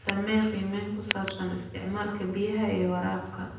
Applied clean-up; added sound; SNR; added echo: none; Tick; 12 dB; reverberation time 0.9 s.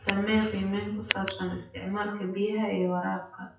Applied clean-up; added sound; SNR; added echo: classical method WPE with log-MMSE.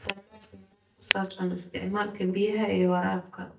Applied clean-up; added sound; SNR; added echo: neural mask model DeepFilterNet 3.